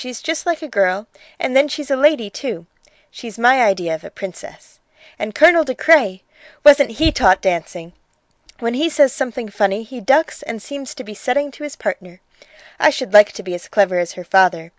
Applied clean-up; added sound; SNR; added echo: none; none; none; none.